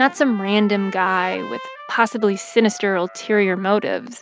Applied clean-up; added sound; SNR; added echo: none; Trumpet; 18 dB; none.